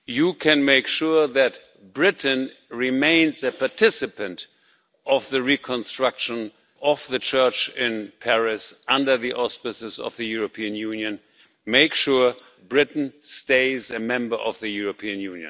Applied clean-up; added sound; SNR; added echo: none; none; none; none.